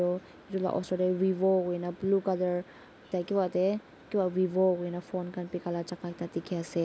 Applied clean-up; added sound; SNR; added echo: none; none; none; none.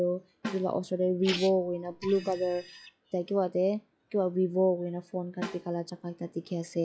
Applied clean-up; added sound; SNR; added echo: classical method log-MMSE.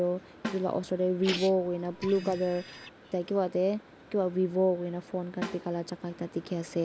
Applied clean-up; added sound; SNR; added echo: none; Snare drum + Printer; 11 dB; none.